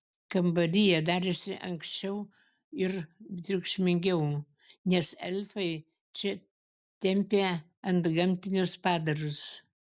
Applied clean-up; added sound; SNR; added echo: none; none; none; none.